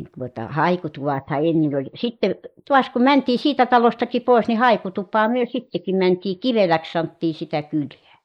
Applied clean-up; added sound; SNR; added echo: neural mask model Resemble Enhance denoiser.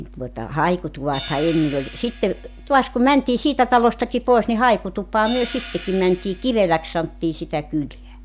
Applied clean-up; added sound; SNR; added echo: none; Hi-hat; 14 dB; none.